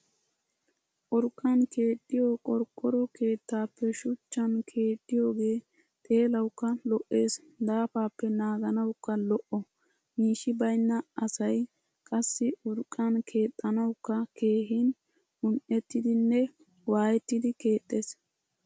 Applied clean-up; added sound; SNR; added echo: none; none; none; none.